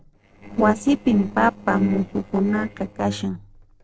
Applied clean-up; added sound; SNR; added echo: neural separator model SepFormer DNS4.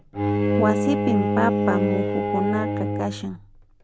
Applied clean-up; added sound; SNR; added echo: none; Bowed string instrument; -3 dB; none.